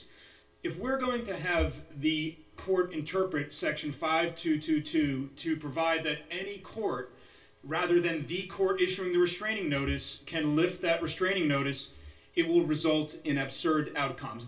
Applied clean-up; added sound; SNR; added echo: none; none; none; reverberation time 0.3 s.